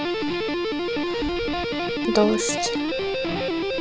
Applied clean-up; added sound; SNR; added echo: none; Guitar; -4 dB; none.